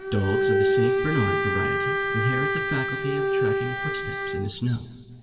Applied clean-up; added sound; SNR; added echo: none; Bowed string instrument; -3 dB; reverberation time 1.8 s.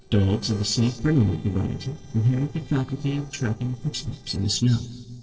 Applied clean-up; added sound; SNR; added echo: neural separator model SepFormer DNS4.